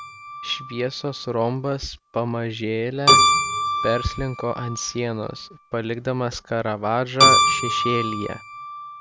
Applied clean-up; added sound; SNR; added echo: none; Keyboard (musical); -3 dB; none.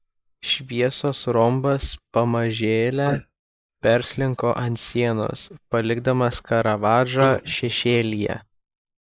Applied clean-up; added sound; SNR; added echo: neural mask model Resemble Enhance denoiser.